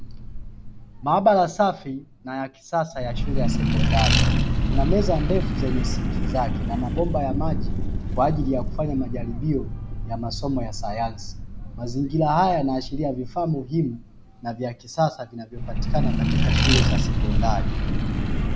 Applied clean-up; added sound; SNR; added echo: none; Accelerating, revving, vroom; -2 dB; none.